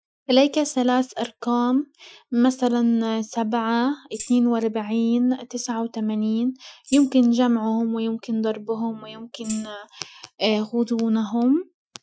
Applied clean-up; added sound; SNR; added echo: classical method Wiener filter.